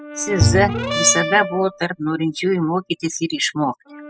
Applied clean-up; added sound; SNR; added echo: classical method spectral subtraction.